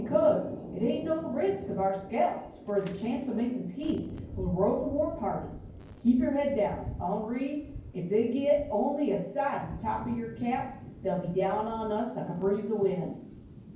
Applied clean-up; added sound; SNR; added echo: none; Thunder; 13 dB; reverberation time 0.9 s.